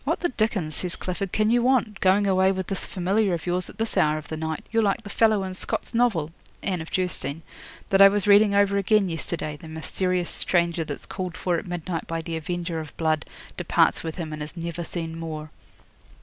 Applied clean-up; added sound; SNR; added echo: none; none; none; none.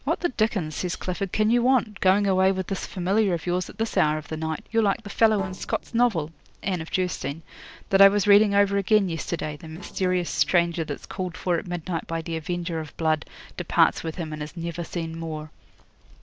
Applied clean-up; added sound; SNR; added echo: neural separator model SepFormer DNS4.